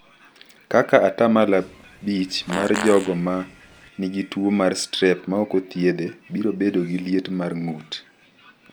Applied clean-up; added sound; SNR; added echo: none; Fart; 12 dB; none.